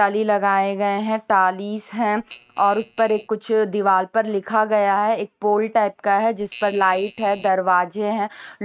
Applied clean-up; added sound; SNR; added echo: neural mask model RNNoise.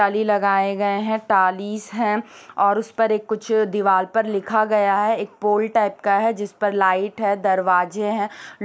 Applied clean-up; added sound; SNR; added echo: none; none; none; none.